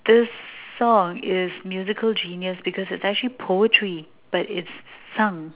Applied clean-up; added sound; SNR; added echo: none; none; none; none.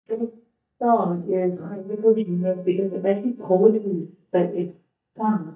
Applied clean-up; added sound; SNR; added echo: neural mask model DeepFilterNet 3.